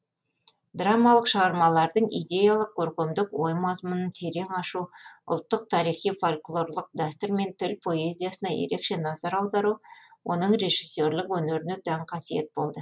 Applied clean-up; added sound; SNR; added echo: none; none; none; none.